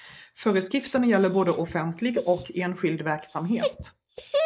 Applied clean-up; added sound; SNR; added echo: neural mask model Resemble Enhance denoiser.